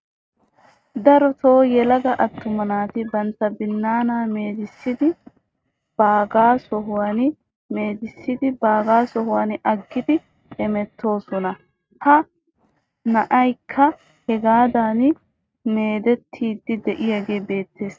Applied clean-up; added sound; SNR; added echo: neural mask model RNNoise.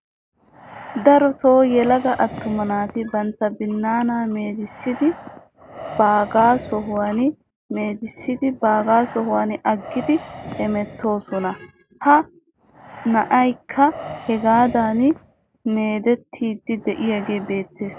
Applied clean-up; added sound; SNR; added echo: none; Breathing; 17 dB; none.